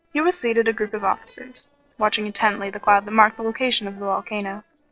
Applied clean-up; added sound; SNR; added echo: neural separator model SepFormer DNS4.